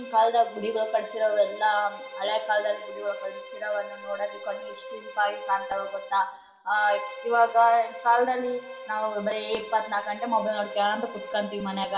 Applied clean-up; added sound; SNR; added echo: none; Bowed string instrument; 13 dB; reverberation time 1.7 s.